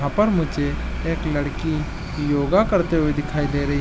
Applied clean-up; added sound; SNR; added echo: none; none; none; none.